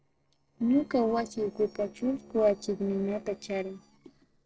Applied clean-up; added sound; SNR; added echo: neural separator model SepFormer DNS4.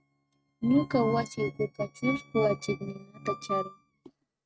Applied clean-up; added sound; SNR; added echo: neural mask model RNNoise.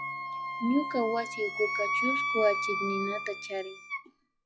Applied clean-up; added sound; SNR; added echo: classical method log-MMSE.